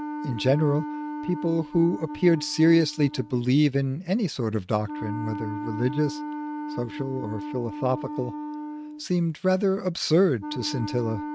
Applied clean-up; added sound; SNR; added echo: neural mask model RNNoise.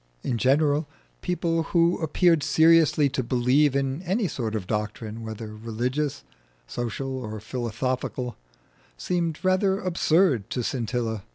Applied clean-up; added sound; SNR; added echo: none; none; none; none.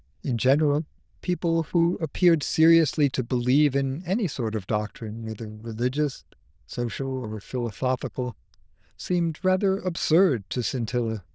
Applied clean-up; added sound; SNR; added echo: neural diffusion model UNIVERSE++.